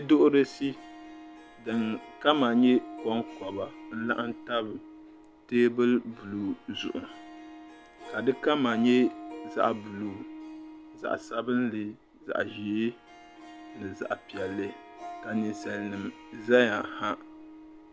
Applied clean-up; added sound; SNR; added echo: none; Harp; 16 dB; none.